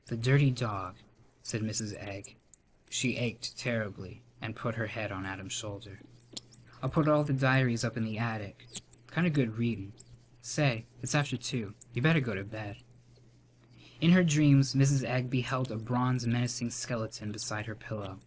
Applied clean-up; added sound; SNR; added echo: neural separator model SepFormer DNS4.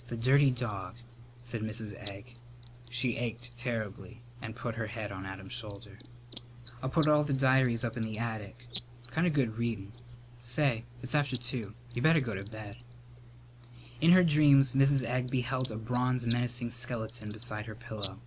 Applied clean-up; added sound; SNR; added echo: none; Bird; 11 dB; none.